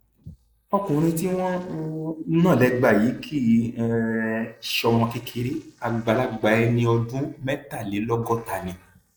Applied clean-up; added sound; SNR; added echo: neural mask model Resemble Enhance denoiser.